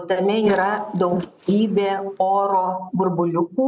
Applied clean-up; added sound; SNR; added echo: neural mask model Resemble Enhance denoiser.